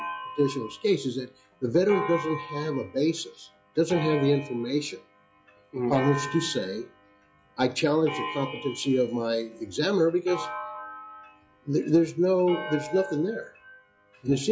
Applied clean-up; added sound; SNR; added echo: classical method log-MMSE.